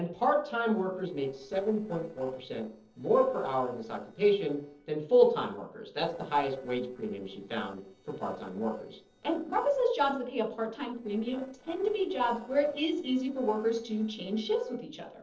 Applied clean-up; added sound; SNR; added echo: neural separator model SepFormer DNS4.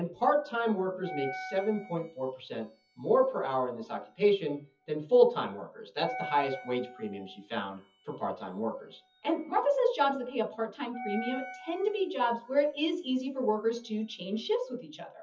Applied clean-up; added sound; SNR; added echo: classical method WPE with log-MMSE.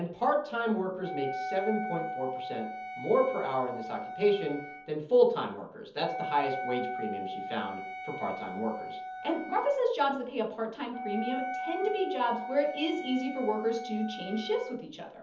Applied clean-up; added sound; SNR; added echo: none; Wind instrument, woodwind instrument; 8 dB; reverberation time 0.7 s.